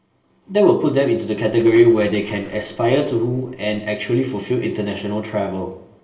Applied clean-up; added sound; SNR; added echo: neural separator model SepFormer DNS4.